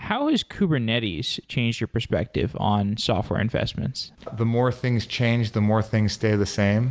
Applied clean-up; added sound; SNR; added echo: none; none; none; none.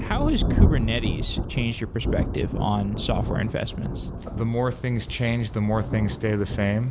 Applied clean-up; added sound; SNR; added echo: none; Thunder; 1 dB; none.